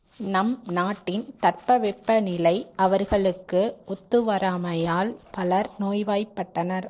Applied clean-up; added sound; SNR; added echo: neural separator model SepFormer DNS4.